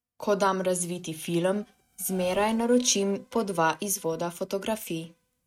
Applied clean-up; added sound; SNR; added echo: neural mask model RNNoise.